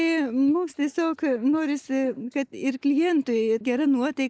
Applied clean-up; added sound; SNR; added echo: neural mask model DeepFilterNet 3.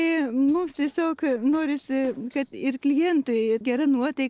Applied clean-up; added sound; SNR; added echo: neural separator model SepFormer DNS4.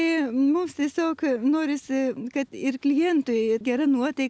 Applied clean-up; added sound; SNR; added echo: none; none; none; none.